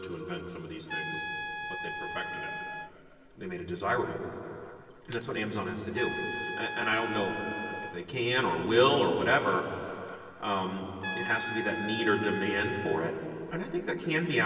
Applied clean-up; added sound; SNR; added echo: none; Trumpet; 9 dB; reverberation time 2.6 s.